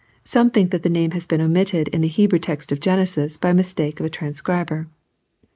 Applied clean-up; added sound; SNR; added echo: neural mask model Resemble Enhance denoiser.